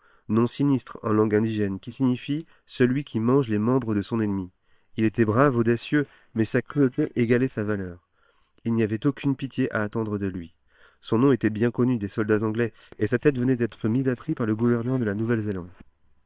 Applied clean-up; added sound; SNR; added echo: neural separator model SepFormer WHAM!.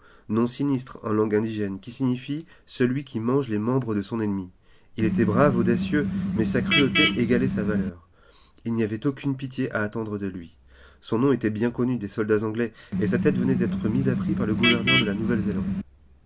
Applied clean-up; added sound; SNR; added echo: none; Vehicle horn, car horn, honking; -1 dB; none.